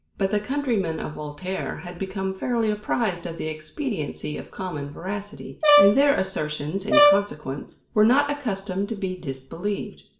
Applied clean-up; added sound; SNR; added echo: none; Brass instrument; -4 dB; reverberation time 0.4 s.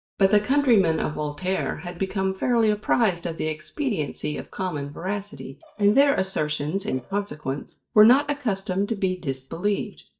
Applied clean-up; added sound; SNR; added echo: neural mask model DeepFilterNet 3.